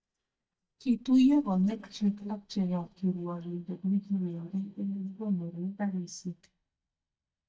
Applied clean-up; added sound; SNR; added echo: neural mask model DeepFilterNet 3.